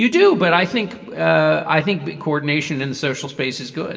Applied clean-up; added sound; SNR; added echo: none; none; none; reverberation time 0.9 s.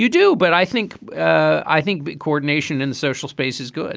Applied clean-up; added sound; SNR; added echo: none; none; none; none.